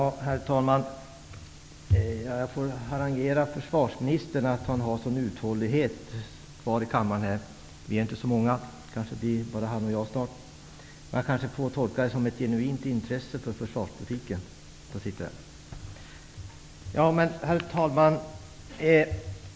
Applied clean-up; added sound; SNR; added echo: none; none; none; none.